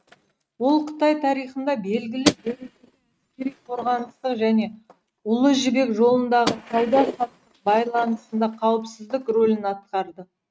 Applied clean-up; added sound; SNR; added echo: neural mask model RNNoise.